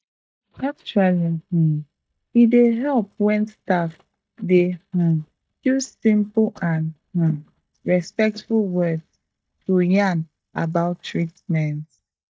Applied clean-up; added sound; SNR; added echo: neural mask model DeepFilterNet 3.